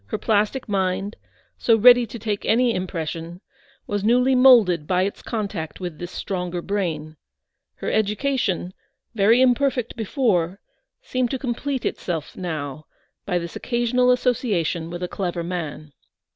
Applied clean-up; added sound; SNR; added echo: none; none; none; none.